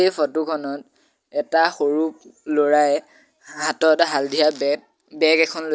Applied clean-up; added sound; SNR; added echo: none; none; none; none.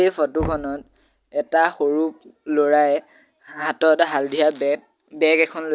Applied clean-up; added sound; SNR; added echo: none; Knock; 19 dB; none.